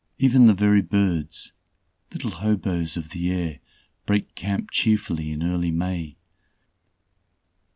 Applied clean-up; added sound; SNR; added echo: none; none; none; none.